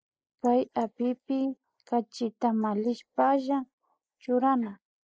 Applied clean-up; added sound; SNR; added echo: neural mask model Resemble Enhance denoiser.